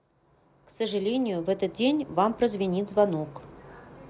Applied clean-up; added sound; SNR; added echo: none; none; none; none.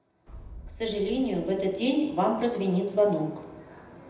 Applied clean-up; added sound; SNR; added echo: none; Boom; 19 dB; reverberation time 0.9 s.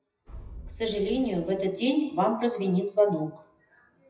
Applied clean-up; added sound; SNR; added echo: classical method WPE with log-MMSE.